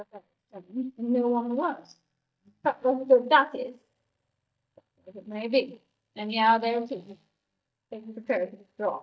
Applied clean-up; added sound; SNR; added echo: neural mask model DeepFilterNet 3.